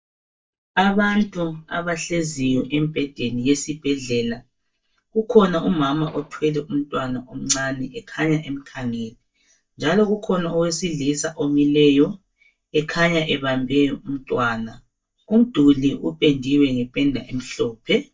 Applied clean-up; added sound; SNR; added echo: neural mask model DeepFilterNet 3.